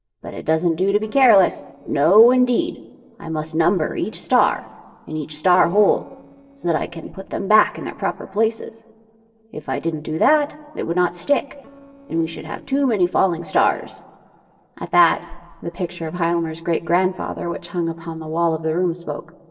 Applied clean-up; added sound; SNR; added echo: neural separator model SepFormer DNS4.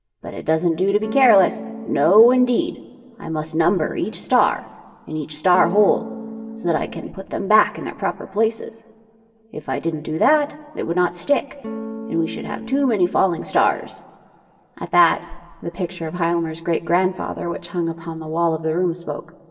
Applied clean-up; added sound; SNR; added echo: none; Electric guitar / Strum; 11 dB; reverberation time 1.7 s.